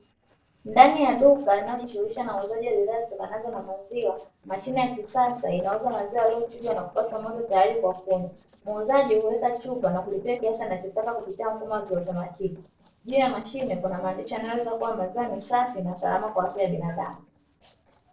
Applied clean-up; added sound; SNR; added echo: neural separator model SepFormer DNS4.